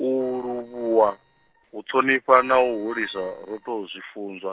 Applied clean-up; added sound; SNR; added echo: neural separator model SepFormer DNS4.